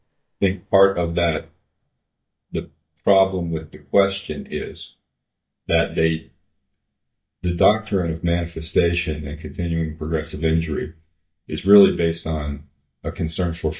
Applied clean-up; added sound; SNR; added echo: neural mask model DeepFilterNet 3.